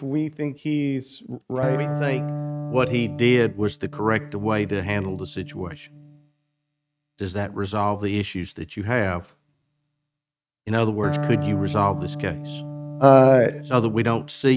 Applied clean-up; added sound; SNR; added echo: neural mask model RNNoise.